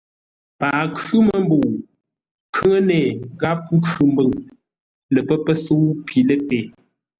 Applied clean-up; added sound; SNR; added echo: none; none; none; none.